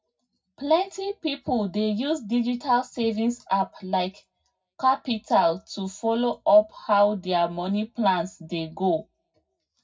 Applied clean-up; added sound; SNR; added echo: none; none; none; reverberation time 0.4 s.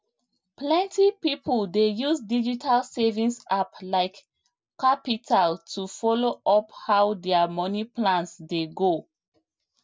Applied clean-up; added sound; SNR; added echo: none; none; none; none.